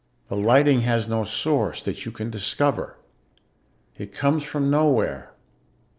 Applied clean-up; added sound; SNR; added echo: neural separator model SepFormer DNS4.